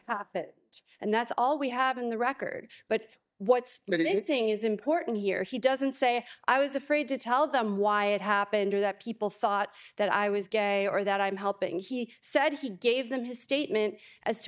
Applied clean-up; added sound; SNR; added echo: neural mask model DeepFilterNet 3.